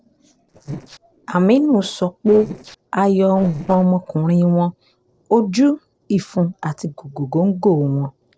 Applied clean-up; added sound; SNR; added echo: neural separator model SepFormer DNS4.